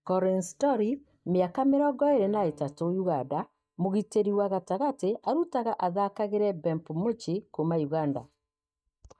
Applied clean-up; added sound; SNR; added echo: neural mask model DeepFilterNet 3.